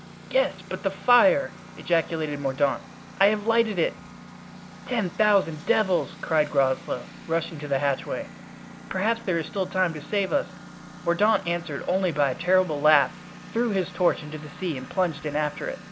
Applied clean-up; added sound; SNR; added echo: none; Engine; 17 dB; none.